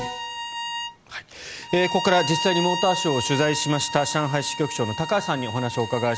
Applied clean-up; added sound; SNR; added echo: none; Bowed string instrument; 6 dB; none.